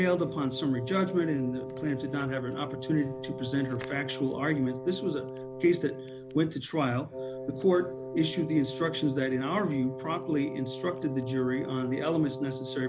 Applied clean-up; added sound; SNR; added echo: none; Wind instrument, woodwind instrument; 9 dB; none.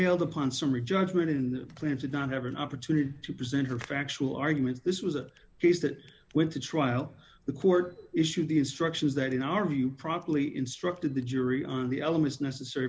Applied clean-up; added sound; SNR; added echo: none; none; none; none.